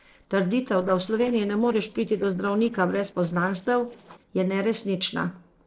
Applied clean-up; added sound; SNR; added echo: neural separator model SepFormer DNS4.